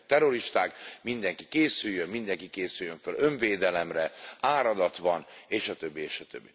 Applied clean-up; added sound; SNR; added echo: none; none; none; none.